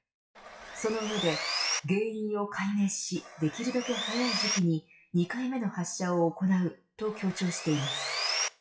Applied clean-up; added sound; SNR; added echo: classical method WPE with log-MMSE.